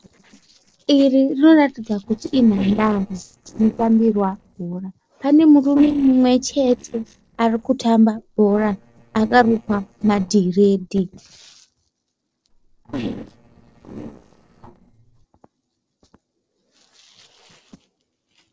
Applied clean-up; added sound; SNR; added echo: neural separator model SepFormer DNS4.